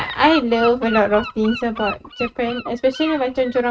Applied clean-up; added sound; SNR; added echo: neural mask model RNNoise.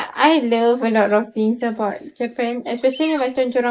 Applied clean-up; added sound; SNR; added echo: neural mask model Resemble Enhance denoiser.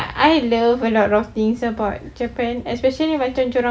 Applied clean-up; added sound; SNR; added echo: none; none; none; none.